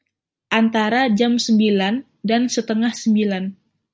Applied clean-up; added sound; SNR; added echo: none; none; none; none.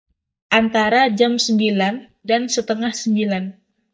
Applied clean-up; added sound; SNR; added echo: neural mask model DeepFilterNet 3.